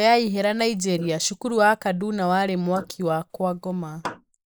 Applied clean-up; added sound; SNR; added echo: neural mask model Resemble Enhance denoiser.